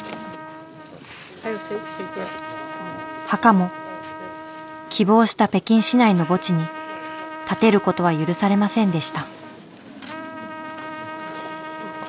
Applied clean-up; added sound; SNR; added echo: none; Trumpet; 13 dB; none.